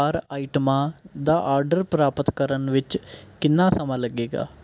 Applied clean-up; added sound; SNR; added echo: none; none; none; none.